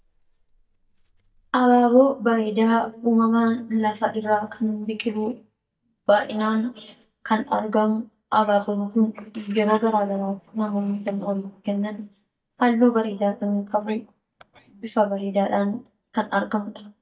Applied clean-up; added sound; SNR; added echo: neural mask model DeepFilterNet 3.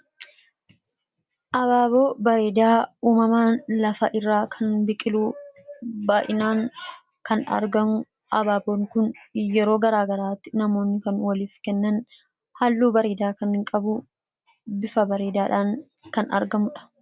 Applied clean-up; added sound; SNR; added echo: none; none; none; none.